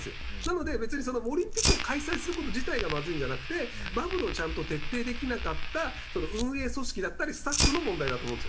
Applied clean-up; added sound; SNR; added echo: none; Fire; 0 dB; none.